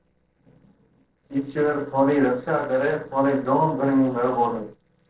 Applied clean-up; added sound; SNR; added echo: neural separator model SepFormer DNS4.